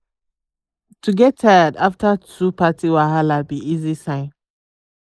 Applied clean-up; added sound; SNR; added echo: neural mask model Resemble Enhance denoiser.